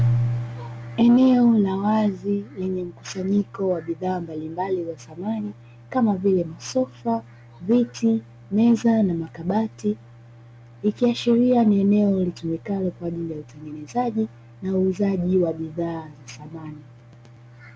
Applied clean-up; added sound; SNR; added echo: none; none; none; none.